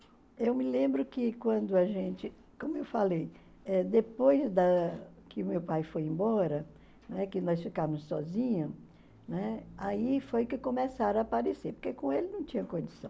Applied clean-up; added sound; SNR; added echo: none; none; none; none.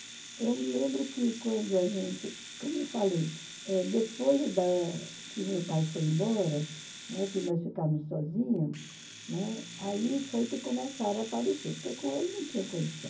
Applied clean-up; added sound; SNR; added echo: none; Domestic sounds, home sounds; 14 dB; reverberation time 0.4 s.